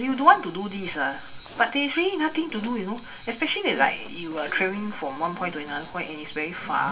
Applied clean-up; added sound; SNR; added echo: none; Zipper (clothing); 19 dB; reverberation time 0.2 s.